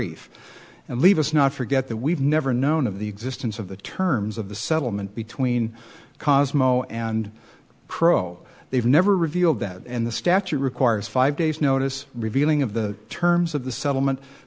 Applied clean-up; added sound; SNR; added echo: none; none; none; none.